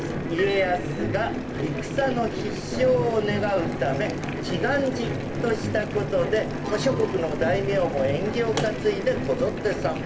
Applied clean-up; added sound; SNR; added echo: none; Boiling; 6 dB; reverberation time 0.3 s.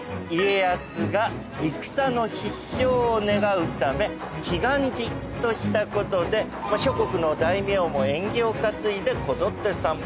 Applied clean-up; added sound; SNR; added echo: none; none; none; none.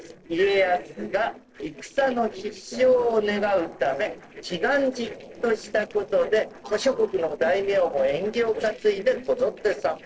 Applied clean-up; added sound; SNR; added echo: neural separator model SepFormer DNS4.